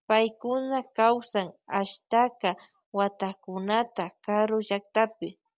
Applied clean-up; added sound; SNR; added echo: none; none; none; none.